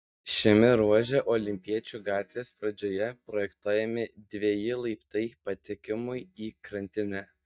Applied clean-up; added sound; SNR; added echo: neural mask model DeepFilterNet 3.